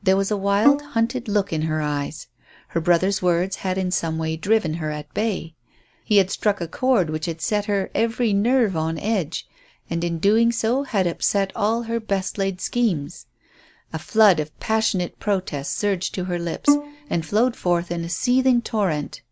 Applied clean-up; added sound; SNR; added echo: none; Bowed string instrument; 3 dB; none.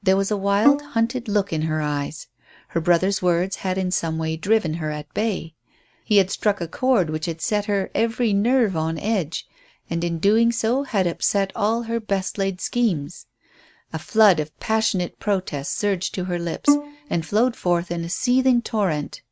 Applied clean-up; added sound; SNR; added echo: neural mask model RNNoise.